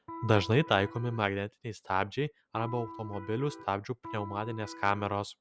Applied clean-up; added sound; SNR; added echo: none; Electric guitar; 13 dB; none.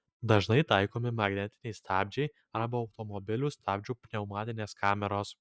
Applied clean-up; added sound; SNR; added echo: neural mask model DeepFilterNet 3.